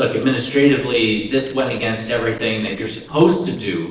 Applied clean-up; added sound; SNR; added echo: neural separator model SepFormer DNS4.